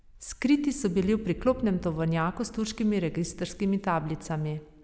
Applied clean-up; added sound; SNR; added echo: none; Wind; 19 dB; none.